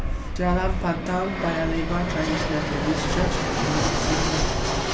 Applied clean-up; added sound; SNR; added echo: none; Fixed-wing aircraft, airplane; -3 dB; none.